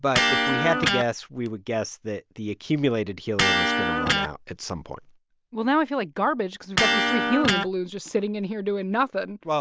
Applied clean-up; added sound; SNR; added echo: none; Electric guitar; 0 dB; none.